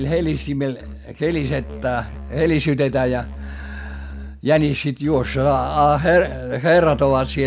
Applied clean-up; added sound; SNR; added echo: none; Musical instrument; 13 dB; none.